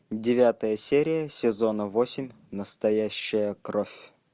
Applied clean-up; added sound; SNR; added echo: none; none; none; none.